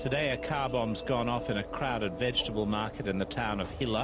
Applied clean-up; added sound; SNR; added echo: none; Alarm / Engine / Train; 11 dB; none.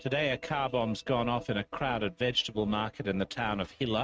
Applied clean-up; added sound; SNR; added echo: neural mask model RNNoise.